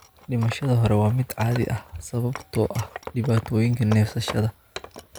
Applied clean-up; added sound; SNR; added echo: none; Wood; 16 dB; none.